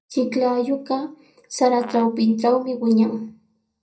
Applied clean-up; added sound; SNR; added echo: neural mask model DeepFilterNet 3.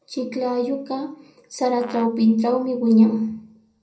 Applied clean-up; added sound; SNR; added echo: none; Brass instrument; 20 dB; reverberation time 0.6 s.